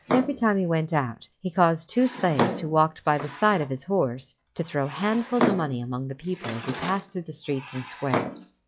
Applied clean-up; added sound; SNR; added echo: classical method log-MMSE.